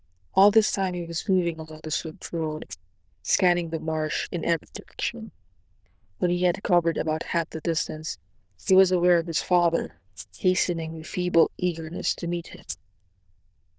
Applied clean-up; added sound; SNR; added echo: neural diffusion model UNIVERSE++.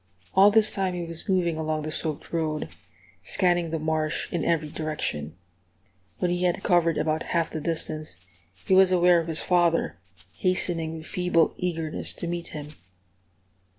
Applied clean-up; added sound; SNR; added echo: none; Rattle (instrument); 19 dB; none.